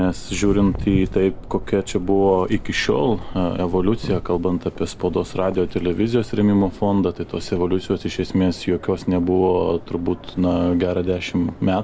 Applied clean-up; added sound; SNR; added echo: none; Walk, footsteps + Subway, metro, underground; 12 dB; none.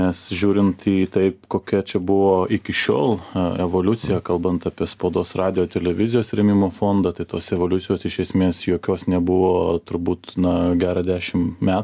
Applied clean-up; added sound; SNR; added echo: none; none; none; none.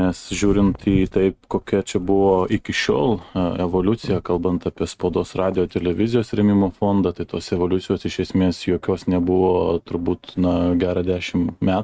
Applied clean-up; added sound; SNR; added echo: neural mask model RNNoise.